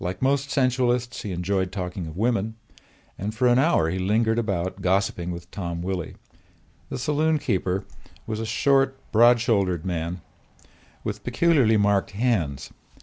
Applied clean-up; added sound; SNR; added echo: none; none; none; none.